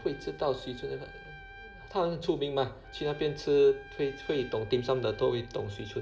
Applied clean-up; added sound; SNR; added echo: none; Trumpet; 19 dB; reverberation time 0.7 s.